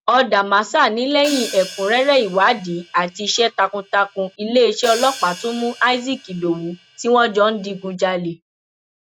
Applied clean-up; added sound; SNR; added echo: none; Hi-hat; 17 dB; none.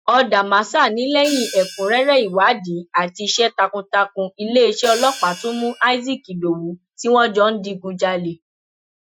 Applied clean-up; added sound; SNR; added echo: classical method Wiener filter.